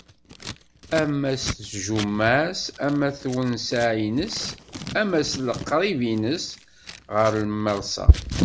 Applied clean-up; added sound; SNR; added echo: none; Scissors; 12 dB; none.